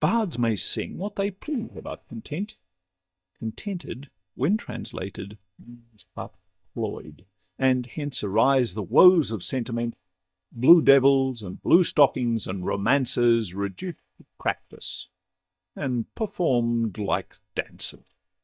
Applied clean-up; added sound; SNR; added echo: neural mask model DeepFilterNet 3.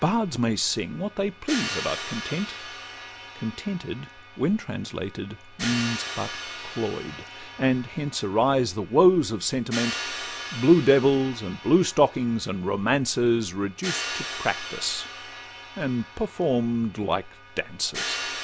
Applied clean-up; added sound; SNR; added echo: none; Crash cymbal; 11 dB; none.